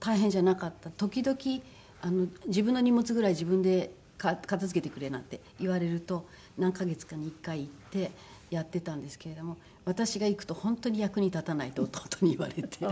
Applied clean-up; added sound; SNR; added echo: none; none; none; none.